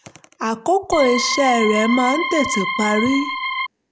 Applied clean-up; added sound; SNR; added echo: none; Organ; 4 dB; none.